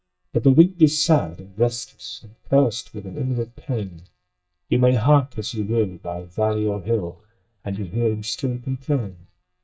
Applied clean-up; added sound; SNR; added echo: neural mask model DeepFilterNet 3.